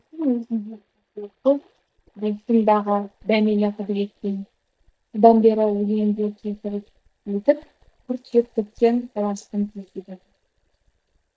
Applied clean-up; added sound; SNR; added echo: neural mask model DeepFilterNet 3.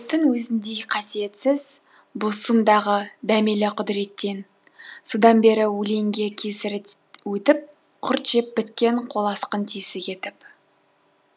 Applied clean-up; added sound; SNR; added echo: none; none; none; none.